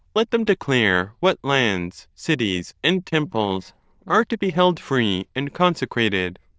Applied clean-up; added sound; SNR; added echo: neural diffusion model UNIVERSE++.